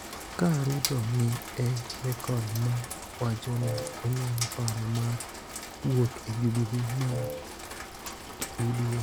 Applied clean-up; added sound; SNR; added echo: none; Wind instrument, woodwind instrument + Rain; 8 dB; none.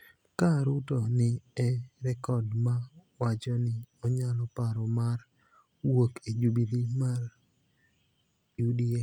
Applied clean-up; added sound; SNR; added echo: none; none; none; none.